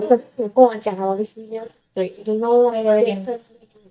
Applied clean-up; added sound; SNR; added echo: neural mask model DeepFilterNet 3.